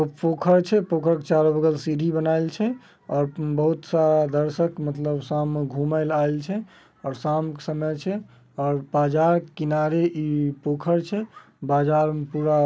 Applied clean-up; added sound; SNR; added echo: none; none; none; none.